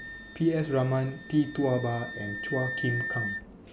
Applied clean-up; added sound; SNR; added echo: none; Wind instrument, woodwind instrument; 8 dB; none.